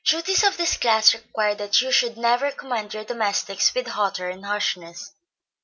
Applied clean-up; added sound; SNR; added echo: none; none; none; none.